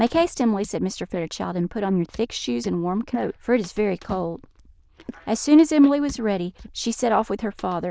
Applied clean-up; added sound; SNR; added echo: neural diffusion model UNIVERSE++.